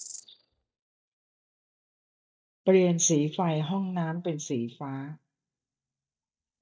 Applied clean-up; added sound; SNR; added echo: neural mask model DeepFilterNet 3.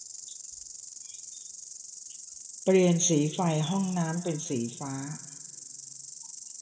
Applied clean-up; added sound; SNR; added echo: none; Insect; 12 dB; reverberation time 1.5 s.